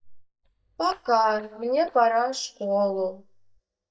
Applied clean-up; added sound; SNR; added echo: neural mask model DeepFilterNet 3.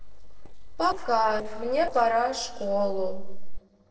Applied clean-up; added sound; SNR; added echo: neural separator model SepFormer DNS4.